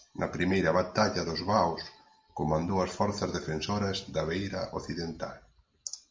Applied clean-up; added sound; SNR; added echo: none; none; none; none.